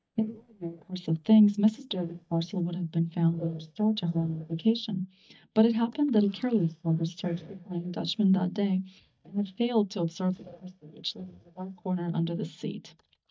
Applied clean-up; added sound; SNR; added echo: neural mask model DeepFilterNet 3.